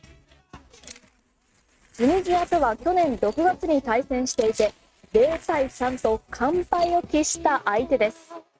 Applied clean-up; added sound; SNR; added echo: neural mask model RNNoise.